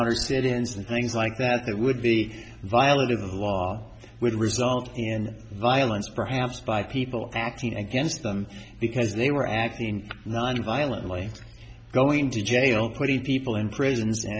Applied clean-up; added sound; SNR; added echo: none; none; none; none.